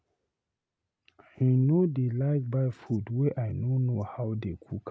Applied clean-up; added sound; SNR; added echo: none; none; none; none.